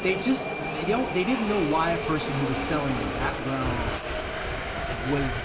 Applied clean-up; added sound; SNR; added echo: none; Subway, metro, underground; 1 dB; reverberation time 0.4 s.